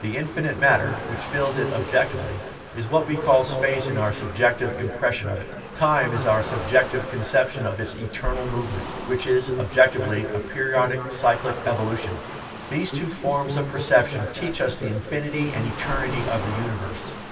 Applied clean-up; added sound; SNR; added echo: none; Waves, surf; 13 dB; reverberation time 2.6 s.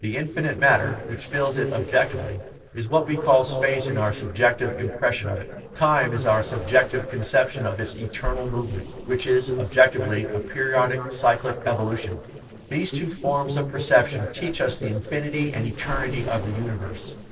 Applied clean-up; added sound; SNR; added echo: neural separator model SepFormer DNS4.